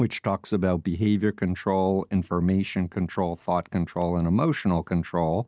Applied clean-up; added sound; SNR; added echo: none; none; none; none.